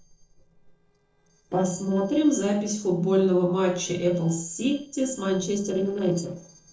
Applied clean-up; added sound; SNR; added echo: neural separator model SepFormer DNS4.